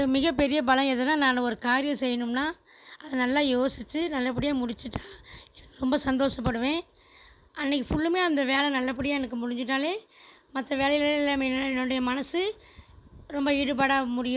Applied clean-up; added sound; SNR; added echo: none; none; none; none.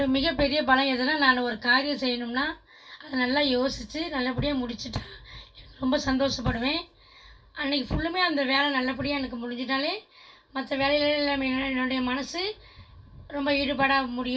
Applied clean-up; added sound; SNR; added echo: none; none; none; reverberation time 0.2 s.